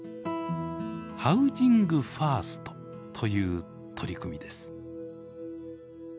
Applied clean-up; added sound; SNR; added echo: none; none; none; none.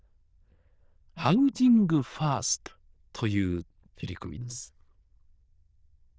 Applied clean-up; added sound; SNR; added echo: neural diffusion model UNIVERSE++.